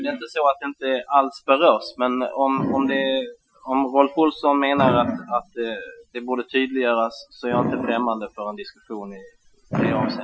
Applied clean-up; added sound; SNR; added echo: classical method Wiener filter.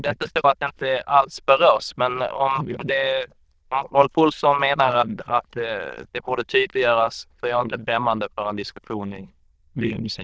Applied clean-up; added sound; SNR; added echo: neural diffusion model UNIVERSE++.